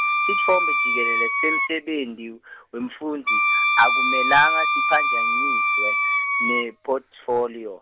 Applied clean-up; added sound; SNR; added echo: none; Wind instrument, woodwind instrument; -4 dB; none.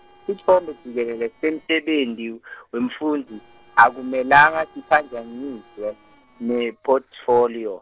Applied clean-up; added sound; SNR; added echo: neural separator model SepFormer DNS4.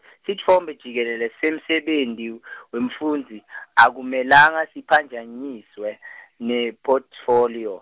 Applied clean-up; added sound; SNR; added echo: none; none; none; none.